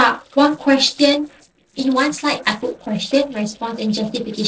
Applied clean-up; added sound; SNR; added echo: neural separator model SepFormer DNS4.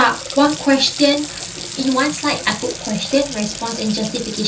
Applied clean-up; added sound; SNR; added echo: none; Water tap, faucet; 11 dB; reverberation time 0.2 s.